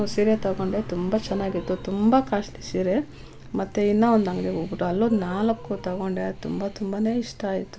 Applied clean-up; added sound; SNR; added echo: none; none; none; none.